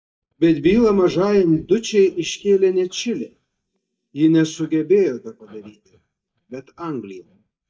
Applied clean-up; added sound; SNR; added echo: neural mask model DeepFilterNet 3.